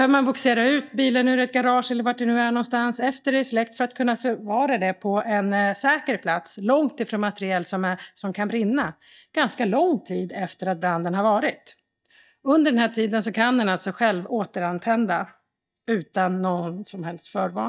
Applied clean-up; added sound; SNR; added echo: neural mask model DeepFilterNet 3.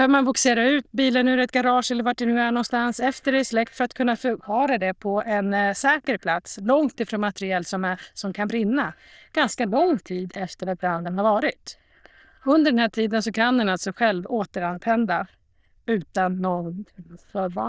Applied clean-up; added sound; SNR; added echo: neural diffusion model UNIVERSE++.